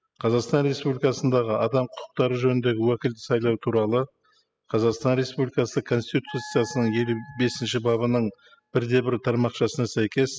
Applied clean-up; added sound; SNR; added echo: classical method spectral subtraction.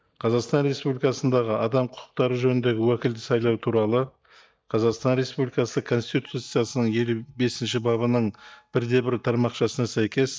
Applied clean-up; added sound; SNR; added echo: neural mask model DeepFilterNet 3.